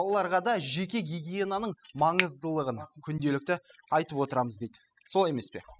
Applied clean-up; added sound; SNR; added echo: classical method spectral subtraction.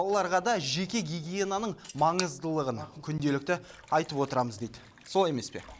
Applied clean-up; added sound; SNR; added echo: neural mask model Resemble Enhance denoiser.